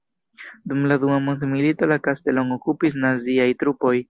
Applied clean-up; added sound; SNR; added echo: none; none; none; none.